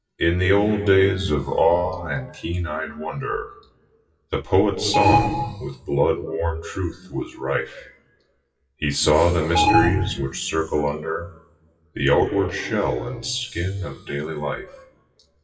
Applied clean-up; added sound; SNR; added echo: classical method WPE with log-MMSE.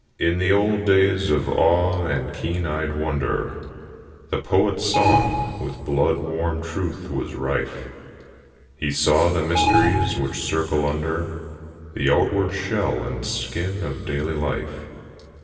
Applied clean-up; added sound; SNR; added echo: none; Alarm; 1 dB; reverberation time 2.8 s.